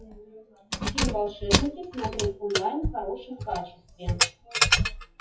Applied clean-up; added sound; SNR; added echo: classical method WPE with log-MMSE.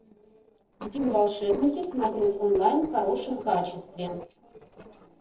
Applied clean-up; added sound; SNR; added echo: neural separator model SepFormer DNS4.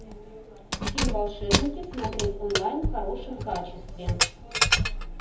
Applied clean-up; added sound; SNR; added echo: none; Keys jangling; -4 dB; reverberation time 0.6 s.